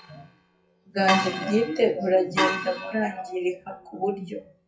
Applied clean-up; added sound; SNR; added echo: classical method WPE with log-MMSE.